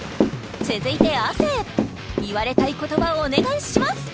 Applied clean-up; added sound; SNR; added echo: none; Walk, footsteps / Run; 0 dB; none.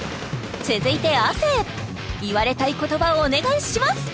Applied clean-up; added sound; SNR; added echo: none; none; none; none.